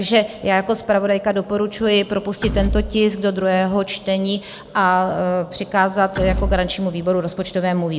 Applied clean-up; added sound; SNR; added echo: none; Door / Wood; 7 dB; none.